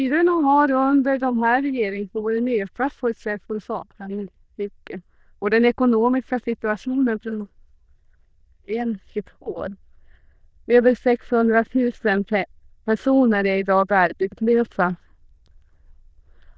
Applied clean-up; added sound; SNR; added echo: neural diffusion model UNIVERSE++.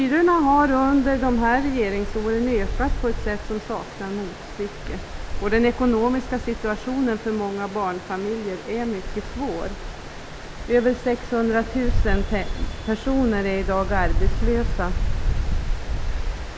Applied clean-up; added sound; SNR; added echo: none; Stream; 3 dB; none.